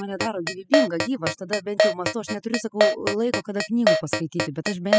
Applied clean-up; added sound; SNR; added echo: classical method spectral subtraction.